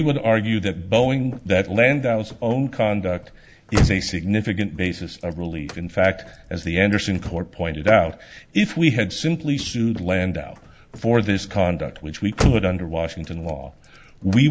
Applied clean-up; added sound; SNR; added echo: none; Slam / Car; 10 dB; none.